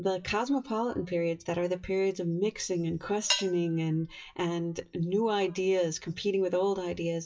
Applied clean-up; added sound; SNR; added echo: classical method WPE with log-MMSE.